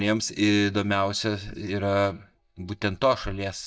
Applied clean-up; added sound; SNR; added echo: neural mask model DeepFilterNet 3.